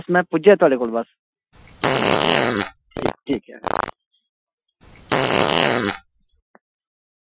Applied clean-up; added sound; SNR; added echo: classical method Wiener filter.